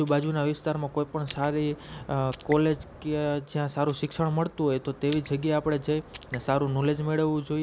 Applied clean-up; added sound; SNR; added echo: none; Raindrop; 18 dB; none.